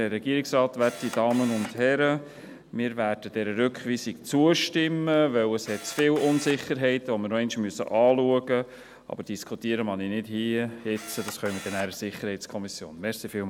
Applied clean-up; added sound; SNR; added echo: none; Camera; 14 dB; none.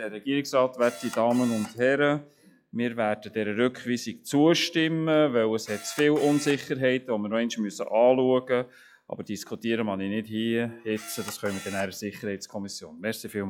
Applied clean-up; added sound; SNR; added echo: classical method log-MMSE.